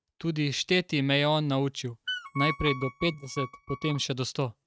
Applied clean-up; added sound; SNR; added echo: neural mask model RNNoise.